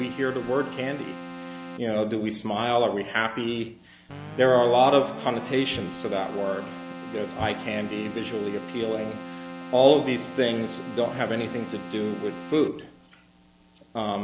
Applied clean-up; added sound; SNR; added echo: none; Keyboard (musical); 13 dB; none.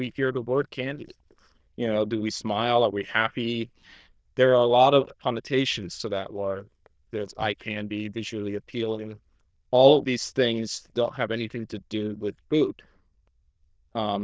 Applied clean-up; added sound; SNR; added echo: neural diffusion model UNIVERSE++.